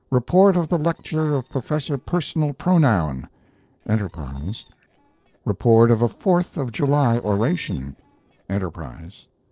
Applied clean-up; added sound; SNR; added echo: neural separator model SepFormer DNS4.